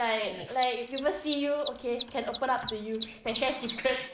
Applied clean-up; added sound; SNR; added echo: neural mask model Resemble Enhance denoiser.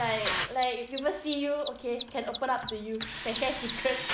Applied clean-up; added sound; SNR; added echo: none; Mechanisms + Tools; 4 dB; none.